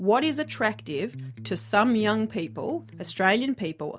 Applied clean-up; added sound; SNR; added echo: none; Electric guitar; 17 dB; none.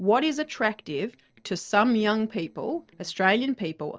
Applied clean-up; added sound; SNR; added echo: neural separator model SepFormer DNS4.